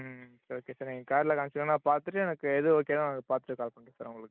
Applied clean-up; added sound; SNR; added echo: none; none; none; none.